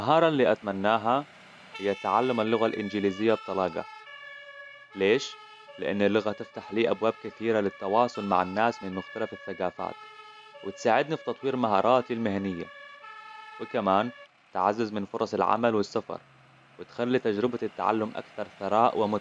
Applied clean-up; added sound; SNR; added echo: none; Siren; 19 dB; none.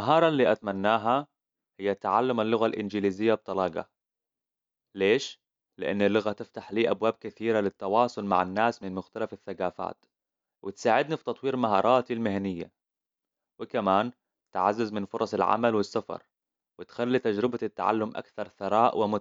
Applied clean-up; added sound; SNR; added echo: none; none; none; none.